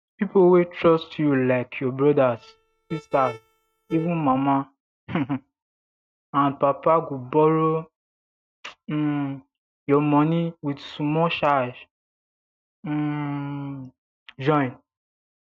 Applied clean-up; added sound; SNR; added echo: neural mask model RNNoise.